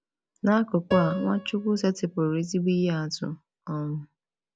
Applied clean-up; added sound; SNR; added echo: none; Piano; 11 dB; none.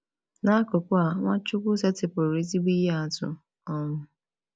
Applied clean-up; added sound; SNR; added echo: none; none; none; none.